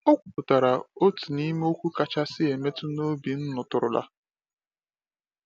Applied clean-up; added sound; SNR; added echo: none; none; none; none.